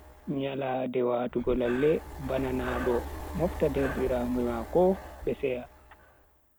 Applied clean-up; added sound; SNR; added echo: none; Breathing; 10 dB; none.